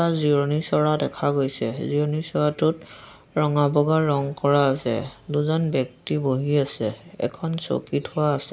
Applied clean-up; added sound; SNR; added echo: none; none; none; none.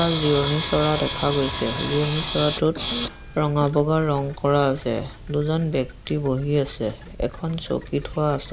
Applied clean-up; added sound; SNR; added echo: none; Camera; 9 dB; none.